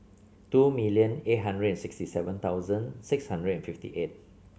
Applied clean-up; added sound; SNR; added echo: none; none; none; none.